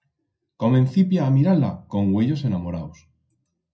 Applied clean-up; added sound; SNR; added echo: none; none; none; reverberation time 0.4 s.